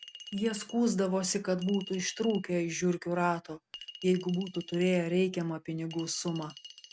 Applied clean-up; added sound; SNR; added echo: none; Chink, clink; 19 dB; none.